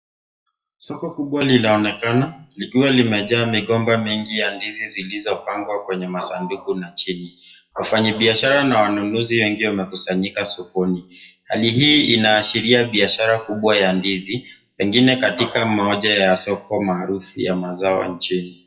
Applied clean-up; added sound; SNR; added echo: classical method WPE with log-MMSE.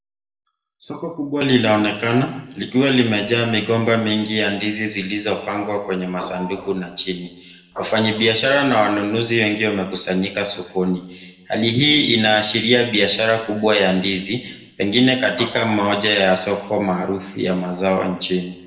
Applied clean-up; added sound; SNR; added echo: none; Printer / Engine; 15 dB; reverberation time 0.8 s.